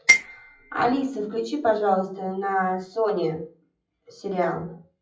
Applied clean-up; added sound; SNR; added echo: classical method WPE with log-MMSE.